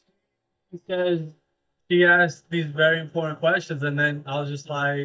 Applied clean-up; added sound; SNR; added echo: neural mask model DeepFilterNet 3.